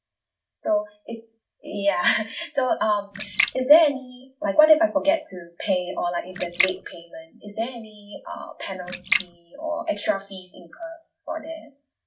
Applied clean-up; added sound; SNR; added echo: none; Splash, splatter; 7 dB; reverberation time 0.2 s.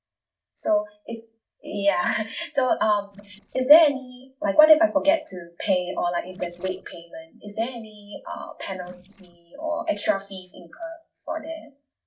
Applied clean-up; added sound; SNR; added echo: neural separator model SepFormer DNS4.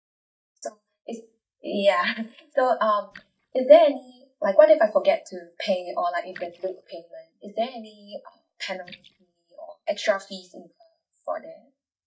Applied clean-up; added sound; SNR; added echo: neural mask model DeepFilterNet 3.